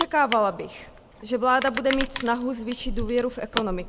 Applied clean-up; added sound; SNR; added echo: none; Crushing; 8 dB; none.